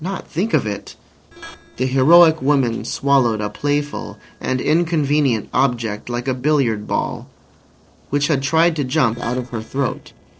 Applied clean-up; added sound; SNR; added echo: neural separator model SepFormer DNS4.